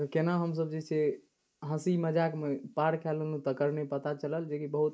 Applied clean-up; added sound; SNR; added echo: none; none; none; none.